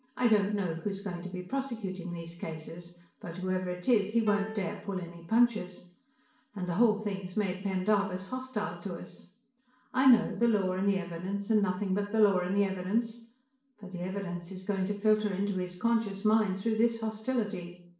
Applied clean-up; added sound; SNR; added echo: neural separator model SepFormer DNS4.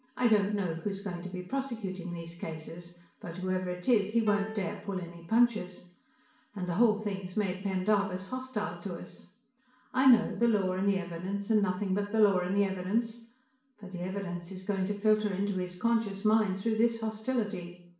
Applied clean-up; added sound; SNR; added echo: none; Piano; 13 dB; reverberation time 0.6 s.